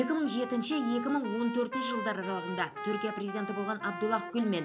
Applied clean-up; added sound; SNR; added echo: none; Trumpet; 8 dB; none.